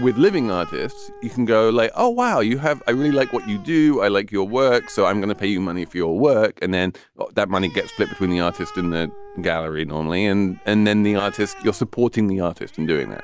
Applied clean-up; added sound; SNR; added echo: none; Animal; 20 dB; none.